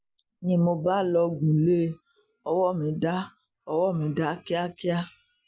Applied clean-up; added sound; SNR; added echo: none; none; none; none.